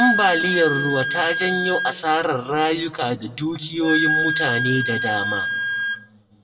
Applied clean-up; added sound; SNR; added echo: none; Wind instrument, woodwind instrument; 2 dB; reverberation time 1.3 s.